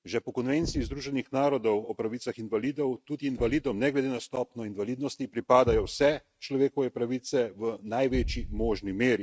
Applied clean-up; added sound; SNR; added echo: neural mask model RNNoise.